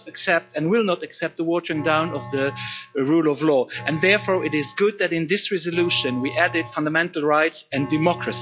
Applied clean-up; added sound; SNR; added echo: classical method log-MMSE.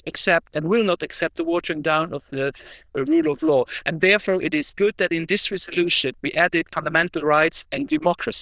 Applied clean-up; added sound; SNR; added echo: neural diffusion model UNIVERSE++.